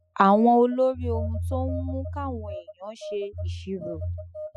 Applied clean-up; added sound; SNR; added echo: classical method spectral subtraction.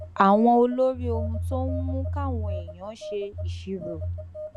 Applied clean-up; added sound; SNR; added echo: none; Telephone; 6 dB; none.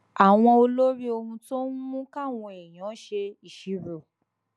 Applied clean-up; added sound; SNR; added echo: none; none; none; none.